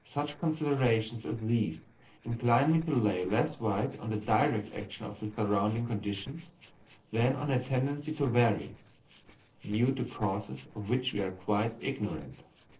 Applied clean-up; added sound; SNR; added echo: neural separator model SepFormer DNS4.